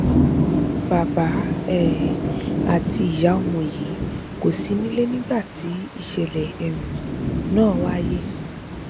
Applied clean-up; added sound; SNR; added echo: none; Thunder / Rain; 0 dB; none.